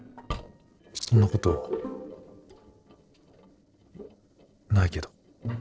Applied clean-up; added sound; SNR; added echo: neural separator model SepFormer DNS4.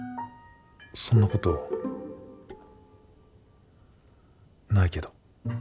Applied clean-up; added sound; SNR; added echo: none; none; none; none.